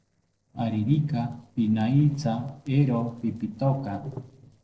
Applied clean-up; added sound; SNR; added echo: neural separator model SepFormer DNS4.